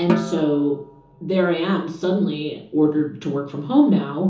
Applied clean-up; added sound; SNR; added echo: none; Snare drum; 10 dB; reverberation time 1.2 s.